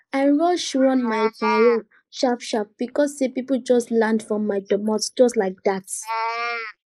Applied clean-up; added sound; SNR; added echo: neural mask model Resemble Enhance denoiser.